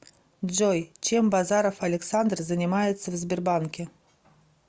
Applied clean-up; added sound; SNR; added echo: none; none; none; none.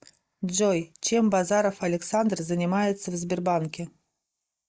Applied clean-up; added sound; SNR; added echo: neural mask model Resemble Enhance denoiser.